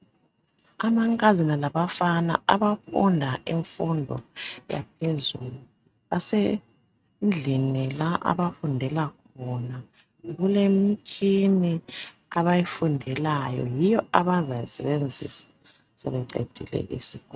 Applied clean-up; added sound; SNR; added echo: neural mask model RNNoise.